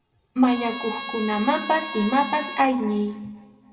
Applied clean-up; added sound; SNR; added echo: none; Trumpet; 11 dB; reverberation time 1.5 s.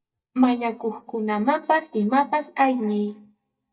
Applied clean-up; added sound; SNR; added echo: neural mask model DeepFilterNet 3.